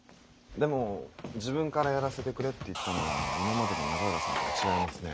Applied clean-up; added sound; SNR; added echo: none; Sawing; 0 dB; none.